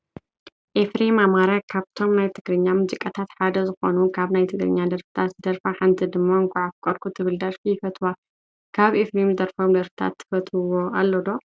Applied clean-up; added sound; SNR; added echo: none; none; none; none.